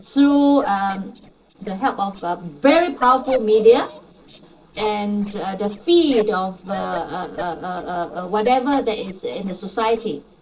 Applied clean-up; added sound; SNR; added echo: neural separator model SepFormer DNS4.